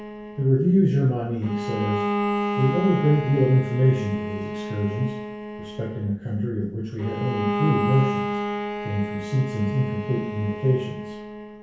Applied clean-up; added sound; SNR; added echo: none; Bowed string instrument; 5 dB; reverberation time 0.6 s.